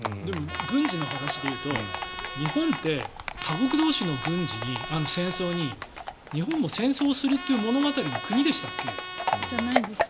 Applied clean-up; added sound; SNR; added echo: none; Livestock, farm animals, working animals + Trumpet; 5 dB; none.